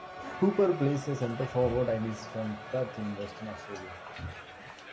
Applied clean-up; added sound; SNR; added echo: none; Crowd; 12 dB; reverberation time 1.3 s.